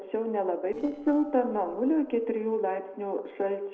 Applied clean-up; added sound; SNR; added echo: neural separator model SepFormer DNS4.